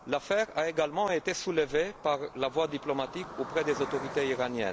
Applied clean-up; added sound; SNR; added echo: none; Cricket; 14 dB; none.